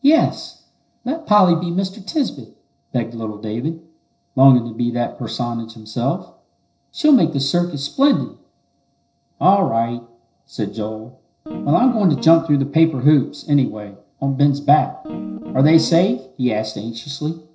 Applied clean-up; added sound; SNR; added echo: neural separator model SepFormer DNS4.